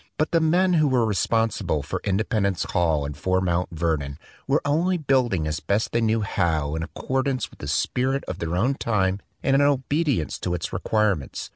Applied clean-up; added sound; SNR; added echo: none; none; none; none.